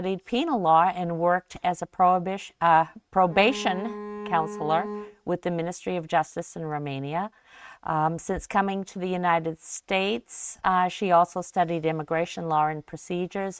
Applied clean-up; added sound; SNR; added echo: neural mask model RNNoise.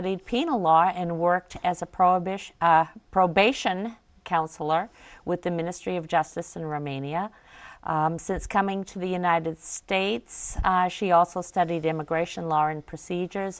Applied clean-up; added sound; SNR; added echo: none; none; none; none.